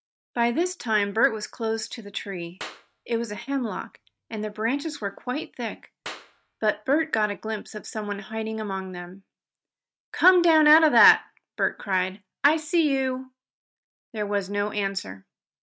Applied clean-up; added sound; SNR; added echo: neural mask model RNNoise.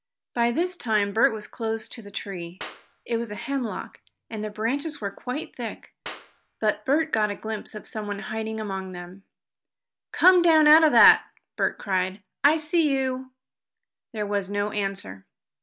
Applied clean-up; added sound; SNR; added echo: none; Clapping; 19 dB; none.